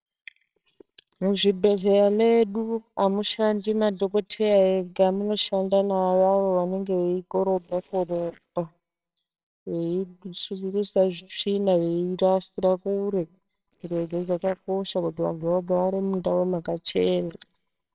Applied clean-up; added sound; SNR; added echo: neural separator model SepFormer WHAMR!.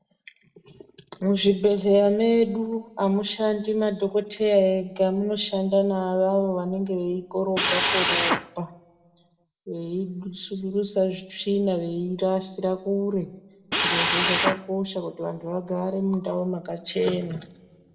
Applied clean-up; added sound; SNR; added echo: none; Drill; 0 dB; reverberation time 1.1 s.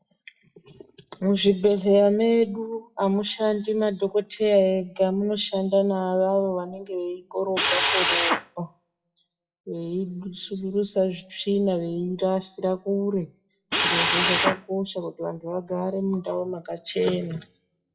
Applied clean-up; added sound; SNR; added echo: classical method WPE with log-MMSE.